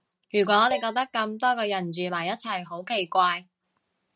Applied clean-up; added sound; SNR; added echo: neural mask model RNNoise.